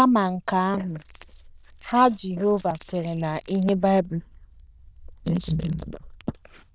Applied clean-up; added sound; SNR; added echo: neural diffusion model UNIVERSE++.